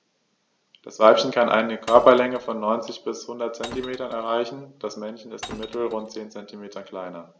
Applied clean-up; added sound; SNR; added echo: none; Glass; 17 dB; none.